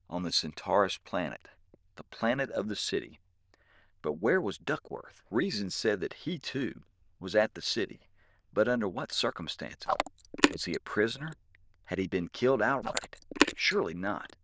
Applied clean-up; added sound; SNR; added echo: neural diffusion model UNIVERSE++.